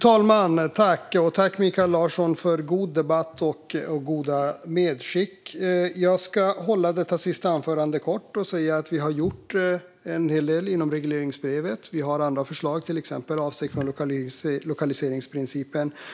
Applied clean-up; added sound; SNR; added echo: none; none; none; none.